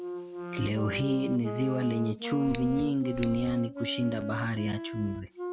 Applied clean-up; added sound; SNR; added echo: none; Scissors + Wind instrument, woodwind instrument; 7 dB; none.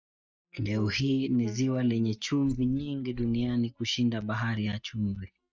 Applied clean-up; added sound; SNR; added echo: neural mask model DeepFilterNet 3.